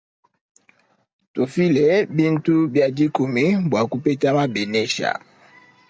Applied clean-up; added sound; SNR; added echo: none; none; none; none.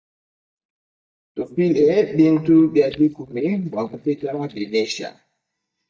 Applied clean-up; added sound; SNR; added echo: neural mask model DeepFilterNet 3.